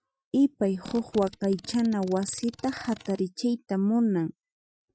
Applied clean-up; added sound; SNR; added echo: classical method Wiener filter.